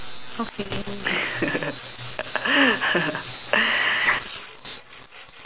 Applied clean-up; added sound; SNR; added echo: none; Sawing + Domestic sounds, home sounds; 18 dB; none.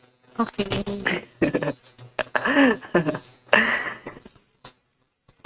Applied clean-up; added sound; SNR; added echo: neural mask model RNNoise.